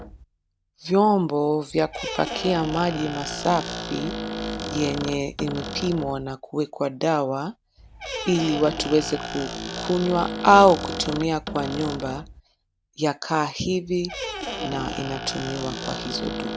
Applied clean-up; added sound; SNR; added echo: none; Squeak; 9 dB; none.